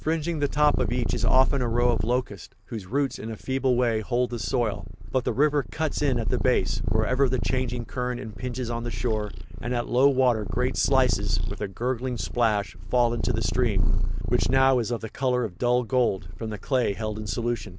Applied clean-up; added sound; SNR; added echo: none; Purr; 0 dB; none.